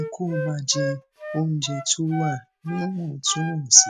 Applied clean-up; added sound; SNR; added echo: none; Wind instrument, woodwind instrument; 10 dB; none.